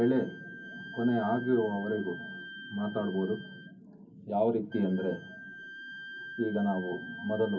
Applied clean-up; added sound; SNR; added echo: none; Wind instrument, woodwind instrument; 13 dB; reverberation time 0.3 s.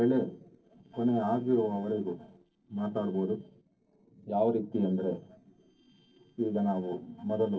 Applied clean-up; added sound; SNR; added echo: neural separator model SepFormer DNS4.